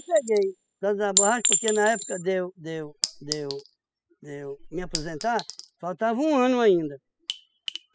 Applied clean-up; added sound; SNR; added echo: classical method spectral subtraction.